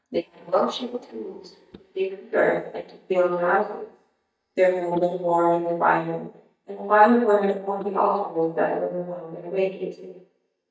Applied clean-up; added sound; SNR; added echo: neural mask model DeepFilterNet 3.